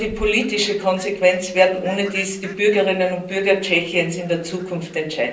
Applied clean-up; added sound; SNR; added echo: none; Fowl; 20 dB; reverberation time 0.6 s.